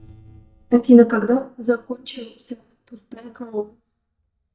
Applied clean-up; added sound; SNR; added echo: neural mask model DeepFilterNet 3.